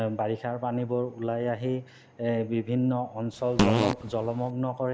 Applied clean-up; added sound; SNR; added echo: none; Fart; -1 dB; none.